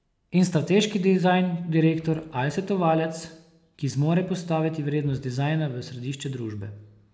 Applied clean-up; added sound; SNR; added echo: none; none; none; none.